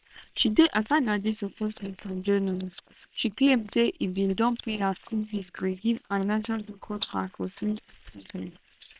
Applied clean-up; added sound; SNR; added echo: neural separator model SepFormer WHAM!.